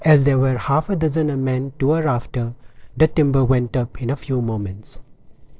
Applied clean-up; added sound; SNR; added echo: neural separator model SepFormer DNS4.